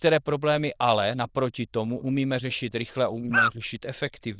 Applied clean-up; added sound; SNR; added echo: neural diffusion model UNIVERSE++.